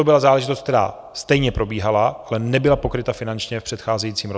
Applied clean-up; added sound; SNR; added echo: none; none; none; none.